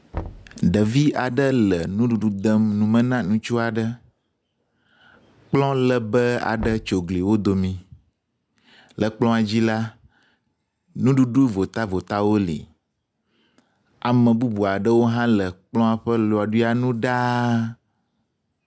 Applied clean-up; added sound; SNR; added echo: none; Knock; 17 dB; none.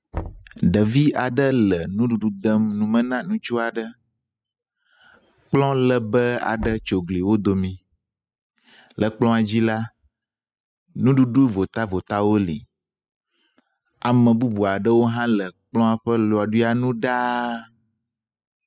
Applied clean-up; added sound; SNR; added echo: classical method spectral subtraction.